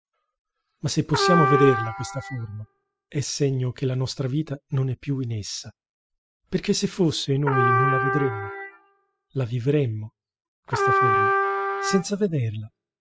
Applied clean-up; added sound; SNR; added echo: classical method spectral subtraction.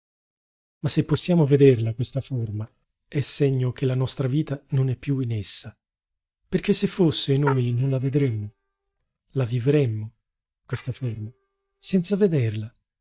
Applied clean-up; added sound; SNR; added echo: neural mask model DeepFilterNet 3.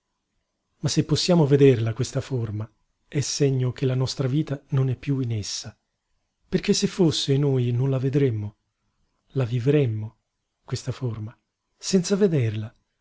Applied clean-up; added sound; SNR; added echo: none; none; none; none.